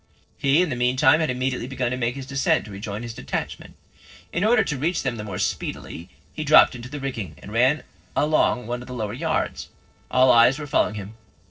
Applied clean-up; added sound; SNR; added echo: neural separator model SepFormer DNS4.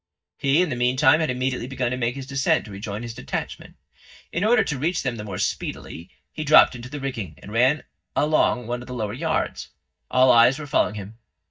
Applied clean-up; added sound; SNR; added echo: neural mask model DeepFilterNet 3.